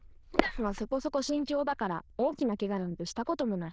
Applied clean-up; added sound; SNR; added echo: neural diffusion model UNIVERSE++.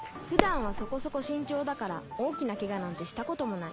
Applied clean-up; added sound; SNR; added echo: none; Fireworks; -3 dB; none.